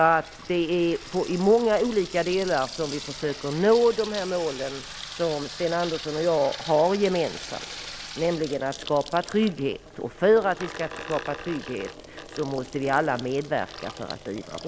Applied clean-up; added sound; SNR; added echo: none; Sink (filling or washing) / Water tap, faucet; 14 dB; none.